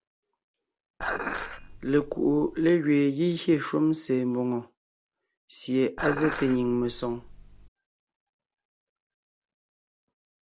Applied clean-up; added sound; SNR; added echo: none; Dishes, pots, and pans; 7 dB; none.